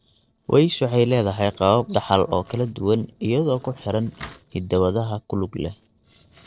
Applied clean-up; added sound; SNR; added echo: neural separator model SepFormer DNS4.